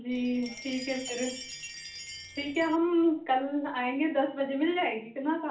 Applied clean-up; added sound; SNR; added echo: none; Chime; 14 dB; reverberation time 0.4 s.